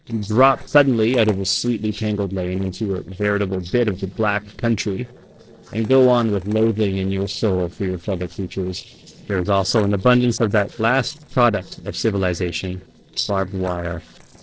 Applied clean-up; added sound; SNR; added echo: neural separator model SepFormer DNS4.